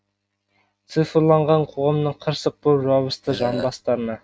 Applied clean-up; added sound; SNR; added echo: neural mask model RNNoise.